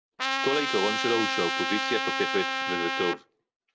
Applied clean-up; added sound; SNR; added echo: none; Trumpet; -1 dB; none.